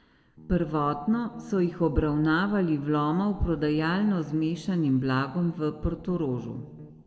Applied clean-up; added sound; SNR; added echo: none; Bass guitar; 19 dB; reverberation time 1.1 s.